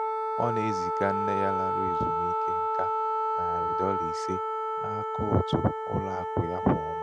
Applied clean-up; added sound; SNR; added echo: none; Wind instrument, woodwind instrument; -3 dB; none.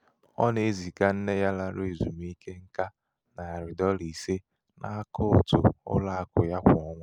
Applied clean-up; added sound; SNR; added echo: none; none; none; none.